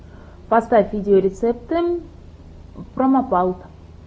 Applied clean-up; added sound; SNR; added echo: none; none; none; none.